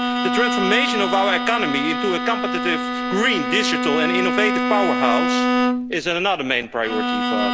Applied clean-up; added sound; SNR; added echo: none; Bowed string instrument; 0 dB; none.